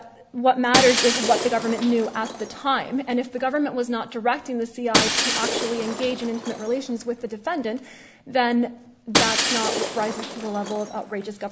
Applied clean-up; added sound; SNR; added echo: none; Shatter; 3 dB; none.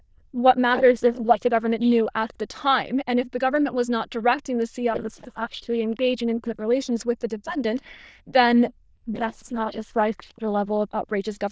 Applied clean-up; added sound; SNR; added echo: neural diffusion model UNIVERSE++.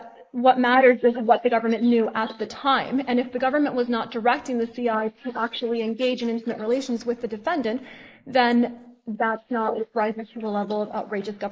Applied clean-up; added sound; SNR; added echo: neural mask model Resemble Enhance denoiser.